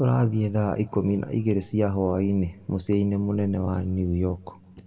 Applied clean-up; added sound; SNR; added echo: none; none; none; reverberation time 0.4 s.